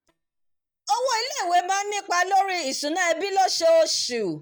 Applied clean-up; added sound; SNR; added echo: neural mask model DeepFilterNet 3.